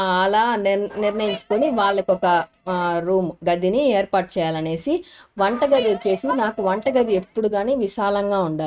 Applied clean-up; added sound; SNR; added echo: neural mask model RNNoise.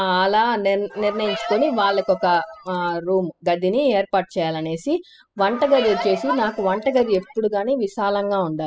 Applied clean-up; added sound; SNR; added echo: classical method spectral subtraction.